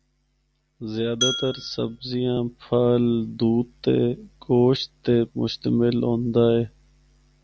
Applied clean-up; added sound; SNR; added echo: none; Glass; 8 dB; none.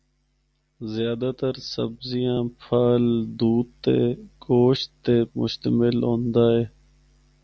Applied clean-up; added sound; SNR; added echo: none; none; none; none.